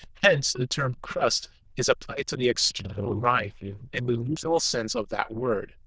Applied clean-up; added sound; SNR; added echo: neural diffusion model UNIVERSE++.